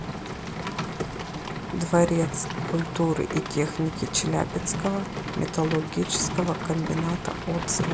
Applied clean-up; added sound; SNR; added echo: none; Rain; 5 dB; none.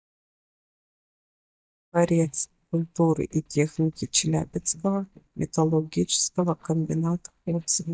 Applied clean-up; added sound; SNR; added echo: neural mask model DeepFilterNet 3.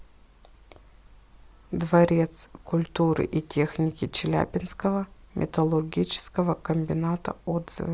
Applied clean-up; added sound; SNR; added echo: none; none; none; none.